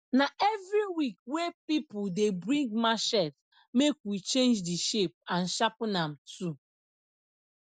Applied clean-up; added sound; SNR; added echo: none; none; none; none.